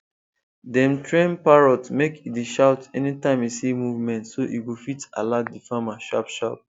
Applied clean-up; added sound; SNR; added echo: none; none; none; none.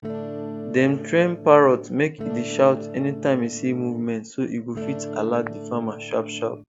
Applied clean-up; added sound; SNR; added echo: none; Electric guitar / Strum; 11 dB; none.